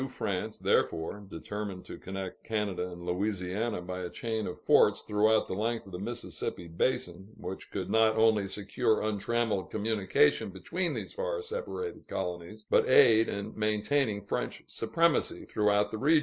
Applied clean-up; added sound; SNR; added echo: none; none; none; none.